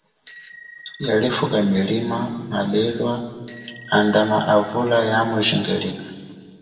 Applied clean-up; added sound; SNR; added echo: none; Bicycle bell; 20 dB; reverberation time 1.7 s.